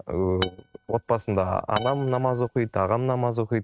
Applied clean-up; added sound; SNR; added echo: neural mask model RNNoise.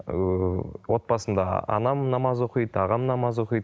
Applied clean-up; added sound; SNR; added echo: none; none; none; none.